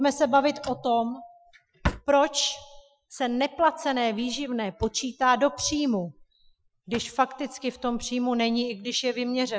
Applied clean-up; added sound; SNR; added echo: classical method Wiener filter.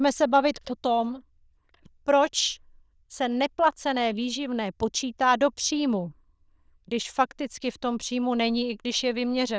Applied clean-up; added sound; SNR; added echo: neural diffusion model UNIVERSE++.